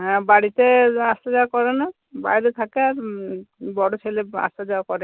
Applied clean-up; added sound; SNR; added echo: none; none; none; none.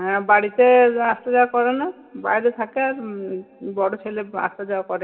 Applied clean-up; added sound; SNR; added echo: none; none; none; reverberation time 2.3 s.